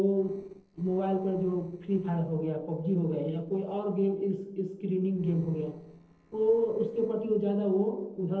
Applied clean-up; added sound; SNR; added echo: neural separator model SepFormer DNS4.